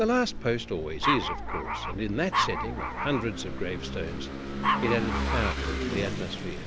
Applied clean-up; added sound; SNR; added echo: none; Engine / Vehicle + Dog; 0 dB; none.